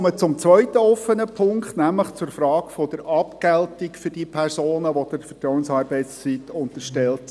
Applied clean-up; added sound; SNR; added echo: none; none; none; none.